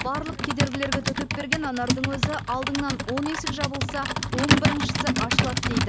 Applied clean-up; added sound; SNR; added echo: none; Computer keyboard; -4 dB; none.